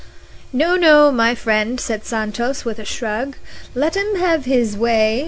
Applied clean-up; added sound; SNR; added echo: none; none; none; none.